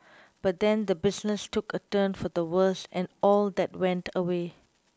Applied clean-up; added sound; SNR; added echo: none; none; none; none.